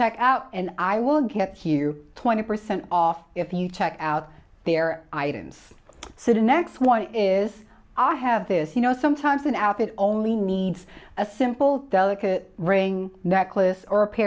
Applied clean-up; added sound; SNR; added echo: none; none; none; none.